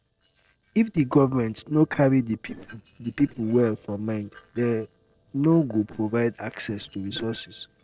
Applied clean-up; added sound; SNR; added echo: neural separator model SepFormer DNS4.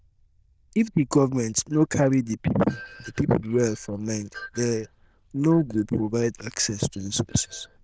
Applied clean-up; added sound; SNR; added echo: neural diffusion model UNIVERSE++.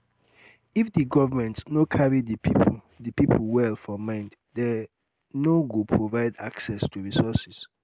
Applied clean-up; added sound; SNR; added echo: none; none; none; none.